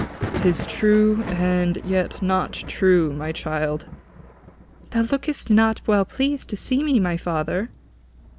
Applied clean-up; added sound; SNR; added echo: none; Thunder; 14 dB; none.